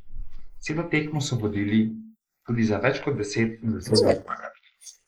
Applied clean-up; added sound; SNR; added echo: neural mask model Resemble Enhance denoiser.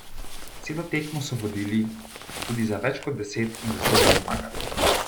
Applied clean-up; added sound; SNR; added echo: none; Zipper (clothing); -2 dB; none.